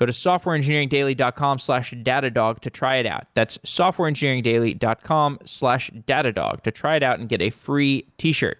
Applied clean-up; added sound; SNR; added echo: none; none; none; none.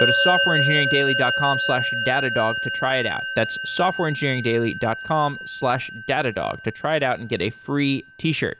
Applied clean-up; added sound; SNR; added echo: none; Musical instrument; 2 dB; none.